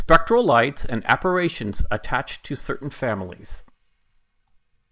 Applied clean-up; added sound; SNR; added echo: neural mask model Resemble Enhance denoiser.